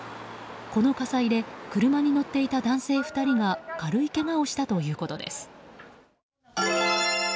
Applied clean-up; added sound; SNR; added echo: none; none; none; none.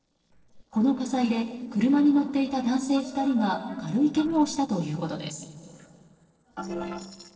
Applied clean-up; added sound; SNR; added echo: neural separator model SepFormer DNS4.